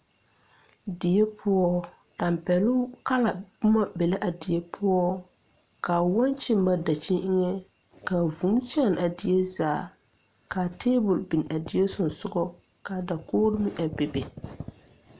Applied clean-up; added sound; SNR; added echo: none; none; none; none.